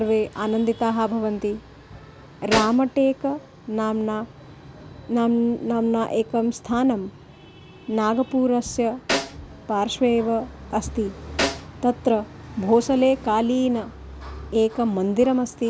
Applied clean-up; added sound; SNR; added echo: none; Snare drum; 8 dB; none.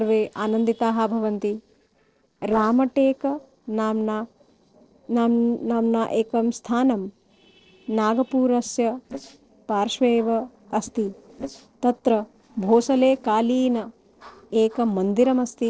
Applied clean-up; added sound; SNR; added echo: neural separator model SepFormer DNS4.